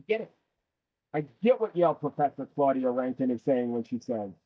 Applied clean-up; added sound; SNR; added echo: neural mask model DeepFilterNet 3.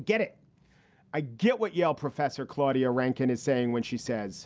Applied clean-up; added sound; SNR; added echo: none; none; none; none.